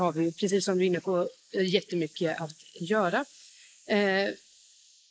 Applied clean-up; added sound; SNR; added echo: neural mask model Resemble Enhance denoiser.